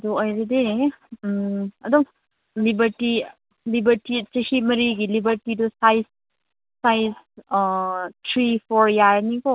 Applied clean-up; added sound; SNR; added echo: none; none; none; none.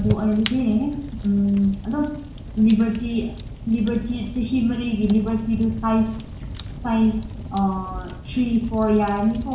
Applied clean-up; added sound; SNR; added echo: none; Fire; 10 dB; reverberation time 0.6 s.